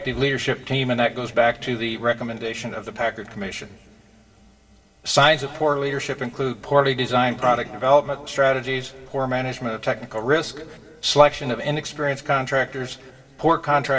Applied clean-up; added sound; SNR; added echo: none; none; none; reverberation time 3.0 s.